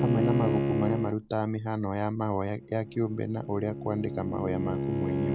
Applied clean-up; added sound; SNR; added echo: none; Bowed string instrument; 2 dB; none.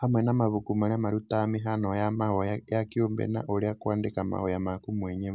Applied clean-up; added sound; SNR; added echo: none; none; none; none.